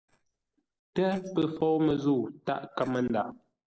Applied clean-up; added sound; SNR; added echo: neural separator model SepFormer DNS4.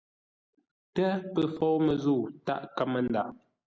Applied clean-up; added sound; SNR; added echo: none; none; none; none.